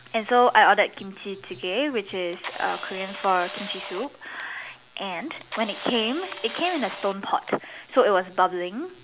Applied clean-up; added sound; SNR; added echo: none; Camera; 14 dB; none.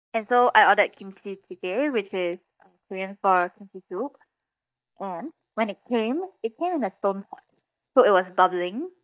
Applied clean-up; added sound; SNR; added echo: neural mask model DeepFilterNet 3.